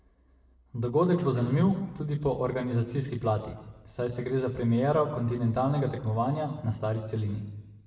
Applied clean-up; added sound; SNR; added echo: none; Cough; 17 dB; reverberation time 1.0 s.